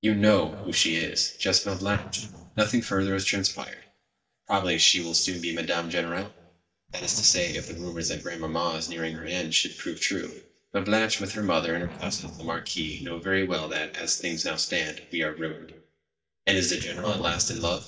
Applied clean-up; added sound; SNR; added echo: neural mask model DeepFilterNet 3.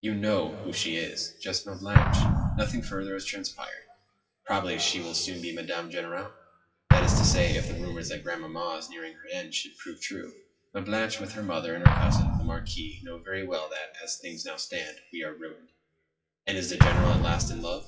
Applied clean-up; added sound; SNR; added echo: classical method WPE with log-MMSE.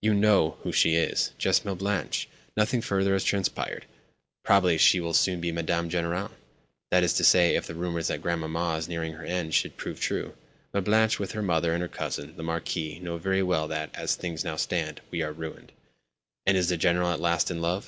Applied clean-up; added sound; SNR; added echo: none; none; none; none.